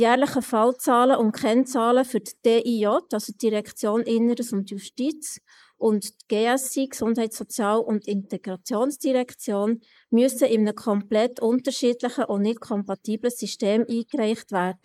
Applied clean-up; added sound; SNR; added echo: neural mask model Resemble Enhance denoiser.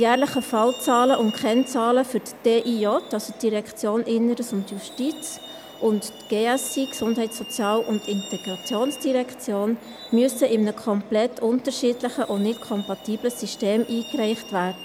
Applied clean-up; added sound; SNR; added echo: none; Truck; 17 dB; none.